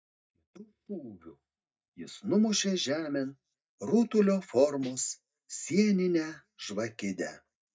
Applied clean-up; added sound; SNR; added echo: neural mask model DeepFilterNet 3.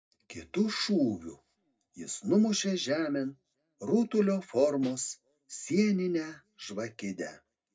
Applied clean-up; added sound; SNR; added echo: neural separator model SepFormer DNS4.